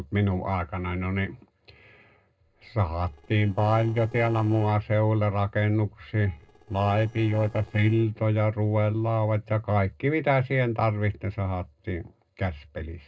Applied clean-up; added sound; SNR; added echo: neural separator model SepFormer DNS4.